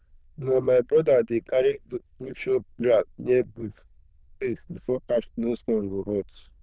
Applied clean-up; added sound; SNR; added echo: neural diffusion model UNIVERSE++.